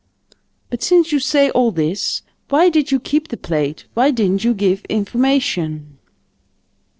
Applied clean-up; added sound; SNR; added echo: neural separator model SepFormer DNS4.